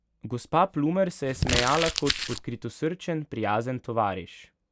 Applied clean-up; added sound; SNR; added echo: none; Crumpling, crinkling; 0 dB; none.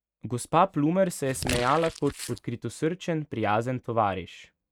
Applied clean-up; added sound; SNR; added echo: neural mask model RNNoise.